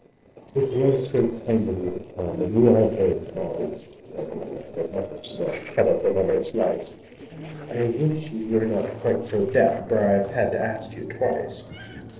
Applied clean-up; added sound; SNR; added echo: neural separator model SepFormer DNS4.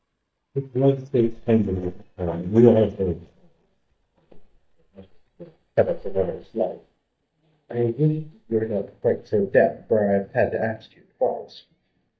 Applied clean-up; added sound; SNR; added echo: neural mask model DeepFilterNet 3.